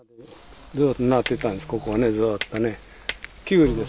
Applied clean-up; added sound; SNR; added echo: none; Coin (dropping); 8 dB; none.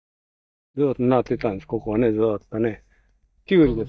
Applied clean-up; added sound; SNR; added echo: neural mask model DeepFilterNet 3.